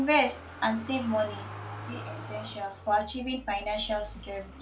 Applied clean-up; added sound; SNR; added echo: none; Motor vehicle (road); 12 dB; none.